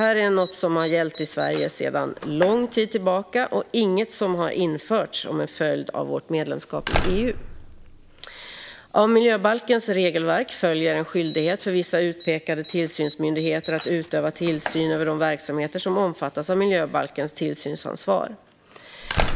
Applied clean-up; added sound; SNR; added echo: none; Slam; 11 dB; none.